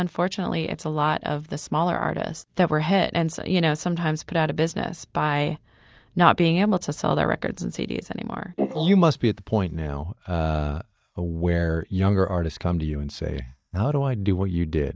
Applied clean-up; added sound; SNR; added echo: neural mask model DeepFilterNet 3.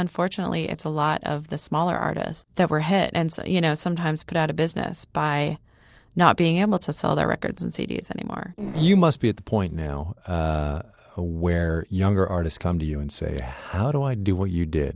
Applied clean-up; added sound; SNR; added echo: neural separator model SepFormer DNS4.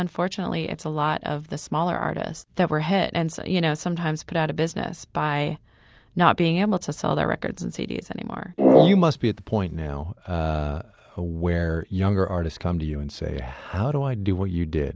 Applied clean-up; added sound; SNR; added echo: none; Brass instrument; -5 dB; none.